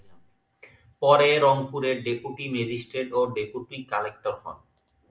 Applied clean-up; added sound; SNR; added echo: none; none; none; none.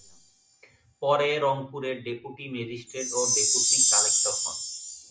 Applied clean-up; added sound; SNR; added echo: none; Chime; -4 dB; none.